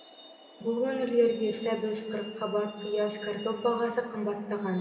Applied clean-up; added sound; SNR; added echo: none; Truck; 19 dB; reverberation time 2.4 s.